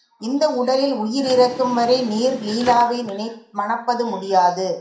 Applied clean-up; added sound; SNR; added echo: none; Drawer open or close; 16 dB; reverberation time 0.4 s.